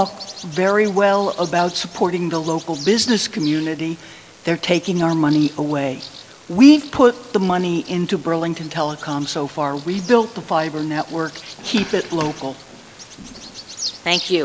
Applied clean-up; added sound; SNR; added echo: none; Bird vocalization, bird call, bird song; 17 dB; none.